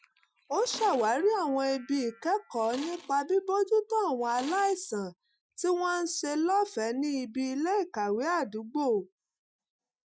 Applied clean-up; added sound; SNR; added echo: classical method Wiener filter.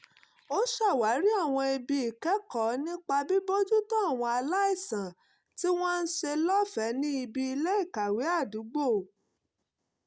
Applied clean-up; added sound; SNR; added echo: none; none; none; none.